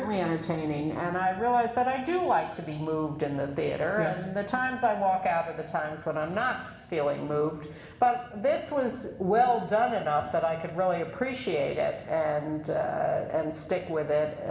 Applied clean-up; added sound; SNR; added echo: none; none; none; reverberation time 1.2 s.